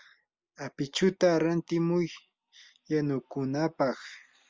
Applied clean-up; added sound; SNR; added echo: none; none; none; none.